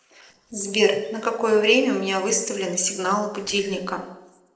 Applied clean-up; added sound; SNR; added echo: neural separator model SepFormer DNS4.